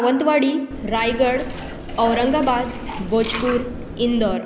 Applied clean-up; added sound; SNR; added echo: none; Liquid; 9 dB; none.